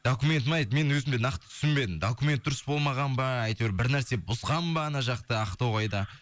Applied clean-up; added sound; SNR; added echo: none; none; none; none.